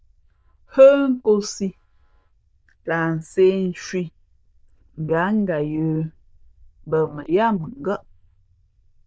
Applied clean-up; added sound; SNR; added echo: neural diffusion model UNIVERSE++.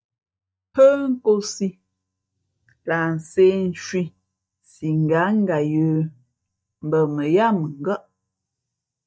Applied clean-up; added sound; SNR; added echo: neural mask model DeepFilterNet 3.